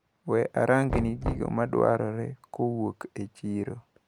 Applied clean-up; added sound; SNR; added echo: none; Knock; 9 dB; none.